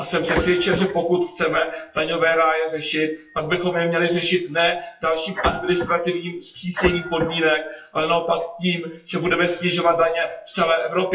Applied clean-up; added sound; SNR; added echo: classical method WPE with log-MMSE.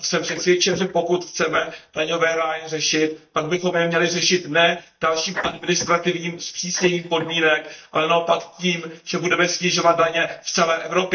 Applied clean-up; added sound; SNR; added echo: neural mask model DeepFilterNet 3.